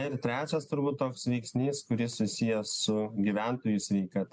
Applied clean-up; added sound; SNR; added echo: none; none; none; none.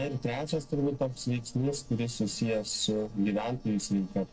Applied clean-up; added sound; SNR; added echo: neural separator model SepFormer DNS4.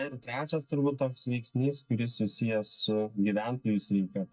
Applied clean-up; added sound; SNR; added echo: neural mask model DeepFilterNet 3.